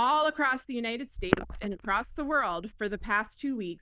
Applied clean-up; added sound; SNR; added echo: neural diffusion model UNIVERSE++.